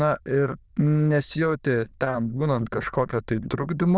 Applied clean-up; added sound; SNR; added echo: neural diffusion model UNIVERSE++.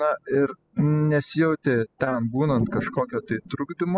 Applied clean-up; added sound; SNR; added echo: classical method spectral subtraction.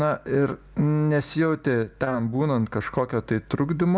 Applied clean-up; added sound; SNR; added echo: none; none; none; none.